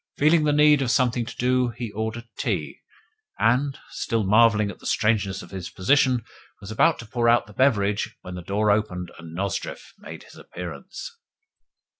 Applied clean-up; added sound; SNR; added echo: none; none; none; none.